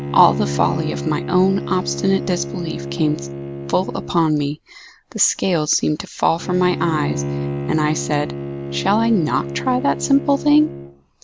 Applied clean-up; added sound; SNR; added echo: none; Bowed string instrument; 7 dB; none.